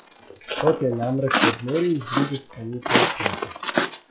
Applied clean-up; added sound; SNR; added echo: classical method WPE with log-MMSE.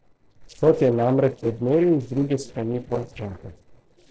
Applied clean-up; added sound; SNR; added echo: neural separator model SepFormer DNS4.